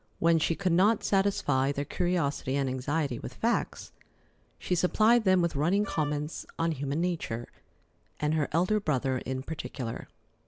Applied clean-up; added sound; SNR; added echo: none; Wind instrument, woodwind instrument; 13 dB; none.